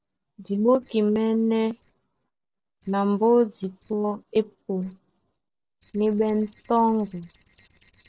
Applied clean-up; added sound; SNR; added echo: neural separator model SepFormer DNS4.